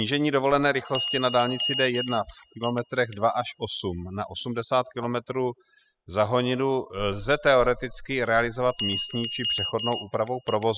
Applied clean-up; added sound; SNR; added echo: classical method spectral subtraction.